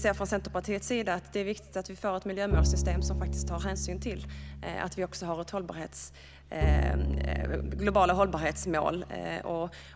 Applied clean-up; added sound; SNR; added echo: none; Bowed string instrument; 1 dB; none.